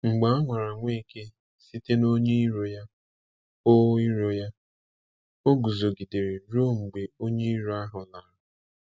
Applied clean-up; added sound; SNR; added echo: none; none; none; none.